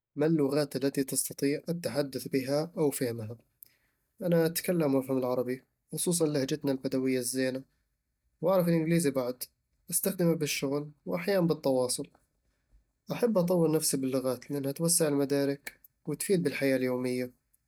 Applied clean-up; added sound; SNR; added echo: neural mask model DeepFilterNet 3.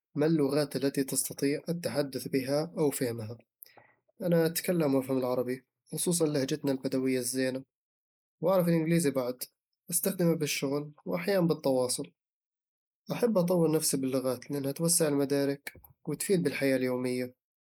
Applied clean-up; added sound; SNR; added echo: neural mask model Resemble Enhance denoiser.